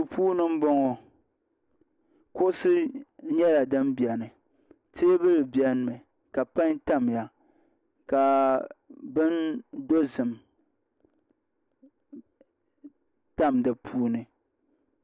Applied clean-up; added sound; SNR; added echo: none; none; none; none.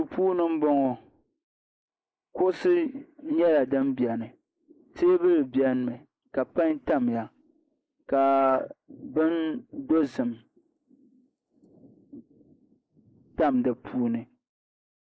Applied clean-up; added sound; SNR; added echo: neural mask model Resemble Enhance denoiser.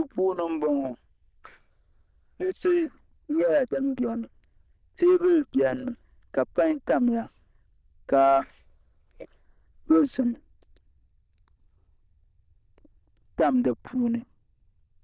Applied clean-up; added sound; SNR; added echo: neural diffusion model UNIVERSE++.